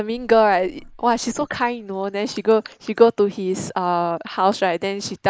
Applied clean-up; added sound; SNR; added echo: neural mask model Resemble Enhance denoiser.